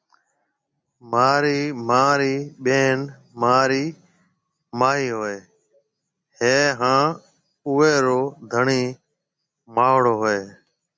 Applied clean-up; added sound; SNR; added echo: none; none; none; none.